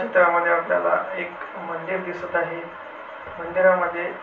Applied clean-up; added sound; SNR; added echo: none; none; none; reverberation time 0.3 s.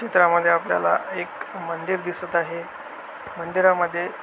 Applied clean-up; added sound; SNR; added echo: none; none; none; none.